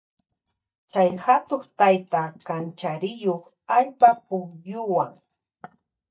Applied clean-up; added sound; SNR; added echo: neural mask model DeepFilterNet 3.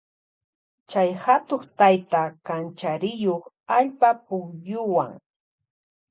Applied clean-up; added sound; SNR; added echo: none; none; none; none.